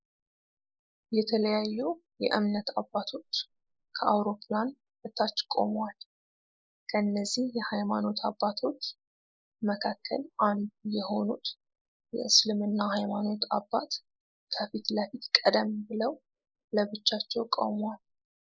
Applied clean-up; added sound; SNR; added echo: neural mask model Resemble Enhance denoiser.